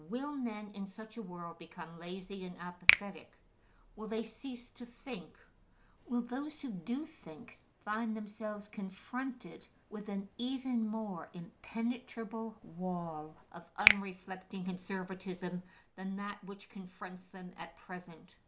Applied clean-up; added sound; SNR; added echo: none; Finger snapping; -5 dB; none.